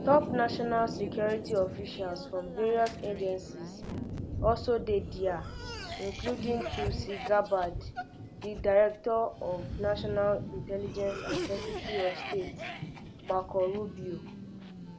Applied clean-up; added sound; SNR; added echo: none; Cough + Thunder; 7 dB; none.